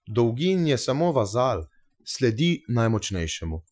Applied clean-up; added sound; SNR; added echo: classical method Wiener filter.